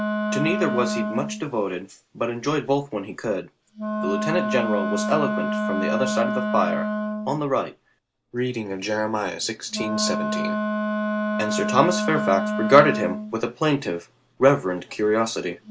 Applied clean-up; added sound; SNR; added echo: none; Wind instrument, woodwind instrument; 3 dB; none.